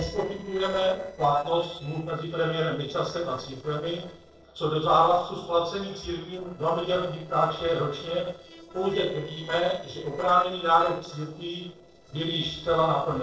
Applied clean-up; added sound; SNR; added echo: neural separator model SepFormer DNS4.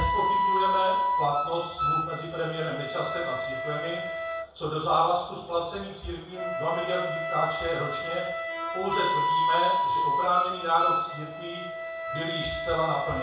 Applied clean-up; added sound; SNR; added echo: none; Wind instrument, woodwind instrument; -1 dB; reverberation time 0.7 s.